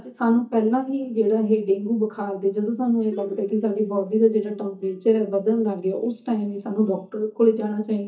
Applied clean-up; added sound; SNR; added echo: neural mask model DeepFilterNet 3.